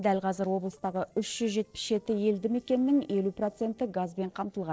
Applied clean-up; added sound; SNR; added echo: neural separator model SepFormer DNS4.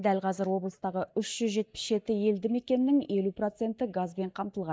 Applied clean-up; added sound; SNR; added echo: neural mask model DeepFilterNet 3.